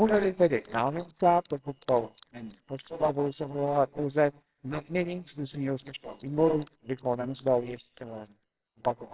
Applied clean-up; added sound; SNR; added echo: neural separator model SepFormer WHAMR!.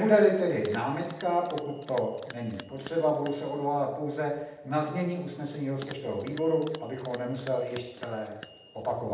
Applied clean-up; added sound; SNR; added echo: none; Bell; 20 dB; reverberation time 0.8 s.